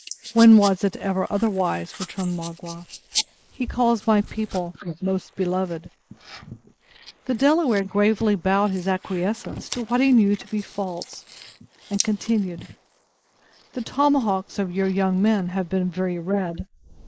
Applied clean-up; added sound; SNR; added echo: neural mask model Resemble Enhance denoiser.